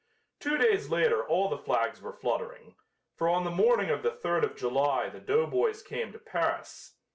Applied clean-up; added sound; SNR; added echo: none; none; none; none.